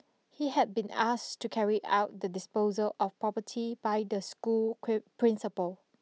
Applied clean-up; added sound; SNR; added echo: none; none; none; none.